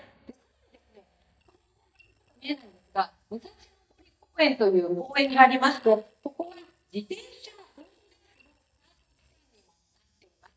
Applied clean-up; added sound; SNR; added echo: neural mask model DeepFilterNet 3.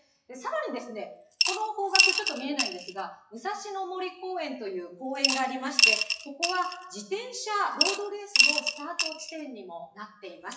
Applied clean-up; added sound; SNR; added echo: classical method WPE with log-MMSE.